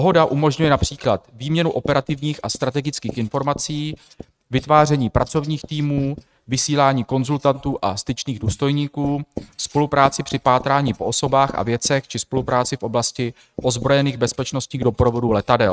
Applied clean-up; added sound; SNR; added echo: neural mask model RNNoise.